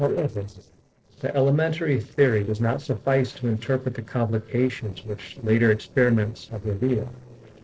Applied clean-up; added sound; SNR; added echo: neural separator model SepFormer DNS4.